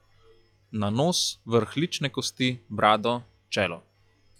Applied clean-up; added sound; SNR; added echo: classical method log-MMSE.